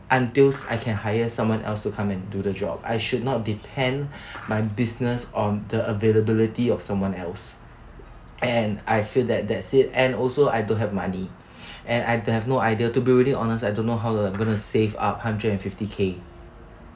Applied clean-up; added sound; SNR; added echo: none; Skateboard; 19 dB; none.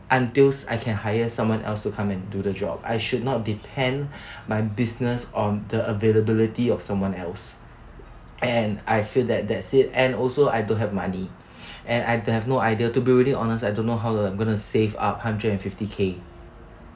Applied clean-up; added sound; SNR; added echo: none; none; none; none.